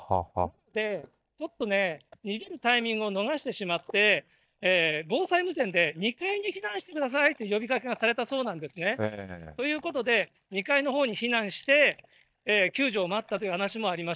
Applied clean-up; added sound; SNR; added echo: neural mask model DeepFilterNet 3.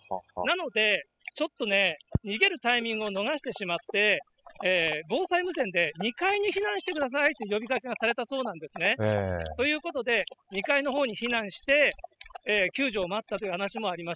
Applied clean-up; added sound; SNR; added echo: classical method spectral subtraction.